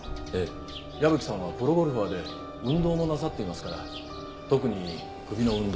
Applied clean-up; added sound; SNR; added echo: none; Bird; 20 dB; none.